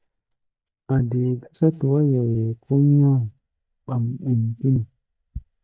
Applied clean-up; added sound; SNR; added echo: neural mask model DeepFilterNet 3.